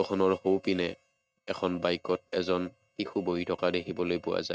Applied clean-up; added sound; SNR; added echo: neural mask model RNNoise.